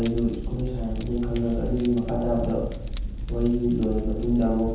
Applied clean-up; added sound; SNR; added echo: none; Fire; 4 dB; reverberation time 0.9 s.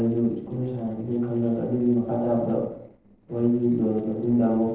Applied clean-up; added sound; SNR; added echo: neural separator model SepFormer DNS4.